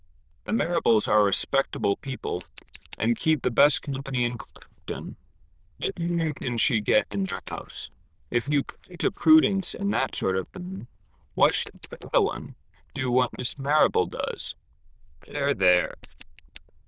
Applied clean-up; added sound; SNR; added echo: neural diffusion model UNIVERSE++.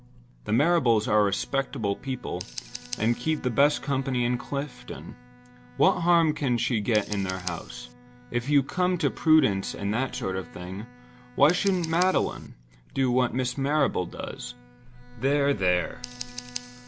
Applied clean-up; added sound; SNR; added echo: none; Bowed string instrument + Scissors; 18 dB; none.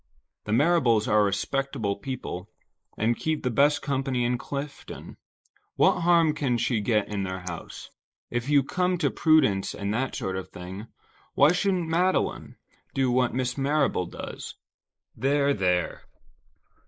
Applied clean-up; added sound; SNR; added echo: neural mask model Resemble Enhance denoiser.